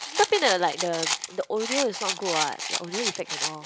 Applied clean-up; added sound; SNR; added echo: none; Rattle; 3 dB; none.